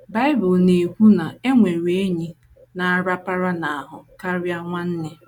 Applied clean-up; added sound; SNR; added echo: none; none; none; none.